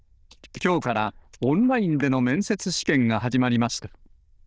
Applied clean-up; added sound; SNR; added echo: neural diffusion model UNIVERSE++.